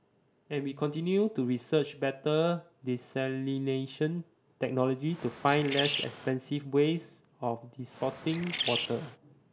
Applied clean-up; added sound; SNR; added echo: none; Bird; 5 dB; none.